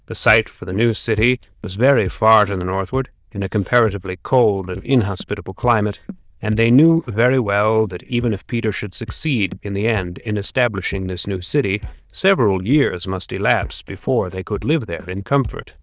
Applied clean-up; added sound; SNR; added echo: neural diffusion model UNIVERSE++.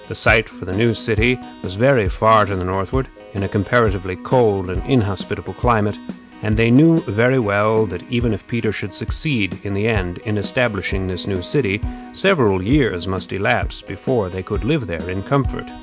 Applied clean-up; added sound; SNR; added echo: none; Keyboard (musical); 12 dB; none.